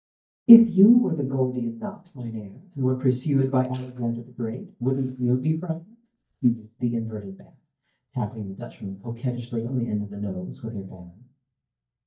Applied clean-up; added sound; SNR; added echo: neural mask model DeepFilterNet 3.